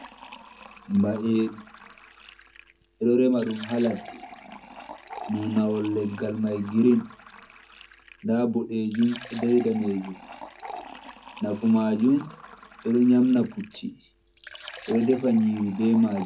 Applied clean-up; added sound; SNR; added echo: none; Fill (with liquid); 18 dB; reverberation time 0.4 s.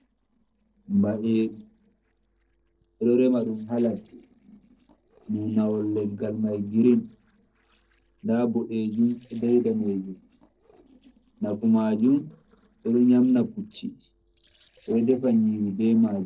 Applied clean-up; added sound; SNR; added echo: neural separator model SepFormer DNS4.